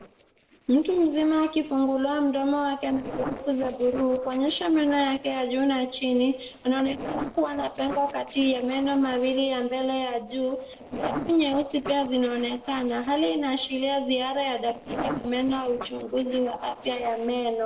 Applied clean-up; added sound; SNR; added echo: neural separator model SepFormer DNS4.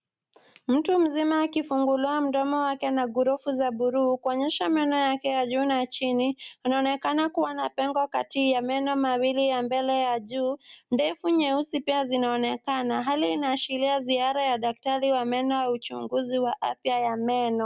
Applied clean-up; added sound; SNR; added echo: none; none; none; none.